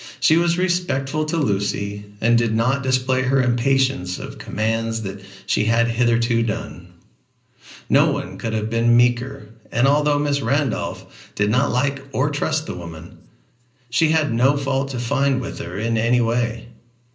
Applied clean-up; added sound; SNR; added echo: none; none; none; reverberation time 0.5 s.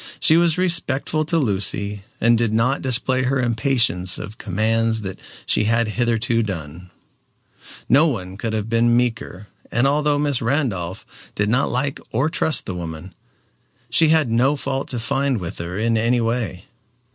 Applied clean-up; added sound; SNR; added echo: none; none; none; none.